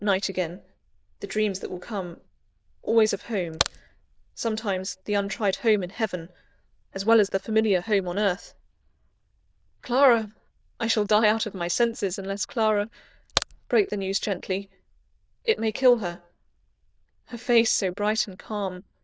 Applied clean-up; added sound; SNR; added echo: neural diffusion model UNIVERSE++.